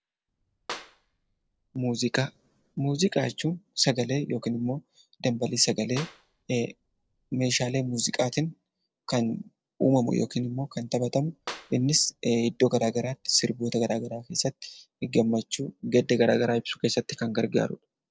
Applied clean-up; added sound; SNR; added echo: neural separator model SepFormer DNS4.